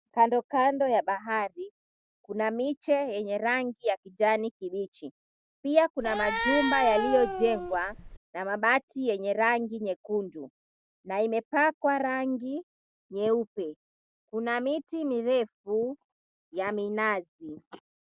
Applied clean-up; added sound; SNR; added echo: none; Cat; 2 dB; none.